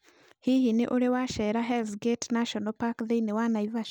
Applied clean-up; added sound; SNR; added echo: none; none; none; none.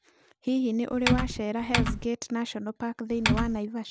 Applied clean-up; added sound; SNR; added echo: none; Typing; -2 dB; none.